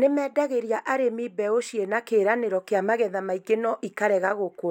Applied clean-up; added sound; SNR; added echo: none; none; none; none.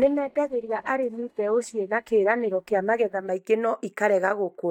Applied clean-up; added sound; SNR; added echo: neural mask model DeepFilterNet 3.